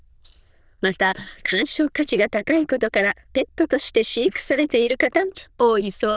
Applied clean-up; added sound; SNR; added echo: neural diffusion model UNIVERSE++.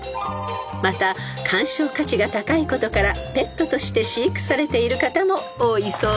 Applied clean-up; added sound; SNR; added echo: none; none; none; none.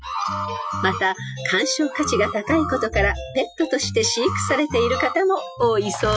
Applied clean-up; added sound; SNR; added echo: classical method Wiener filter.